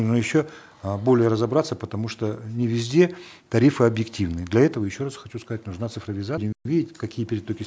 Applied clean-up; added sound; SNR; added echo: none; none; none; none.